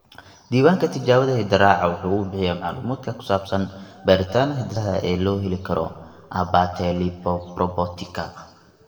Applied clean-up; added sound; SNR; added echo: none; none; none; reverberation time 1.2 s.